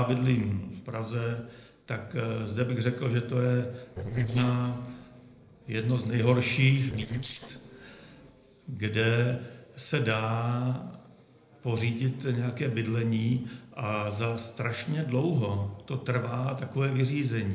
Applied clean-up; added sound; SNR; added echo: neural separator model SepFormer DNS4.